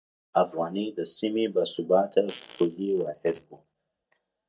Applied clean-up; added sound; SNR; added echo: neural mask model DeepFilterNet 3.